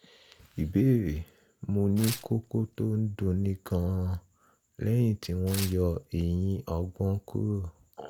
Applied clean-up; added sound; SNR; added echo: none; Tearing; 14 dB; none.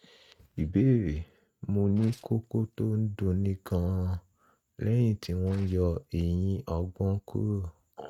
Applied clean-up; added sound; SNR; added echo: neural mask model RNNoise.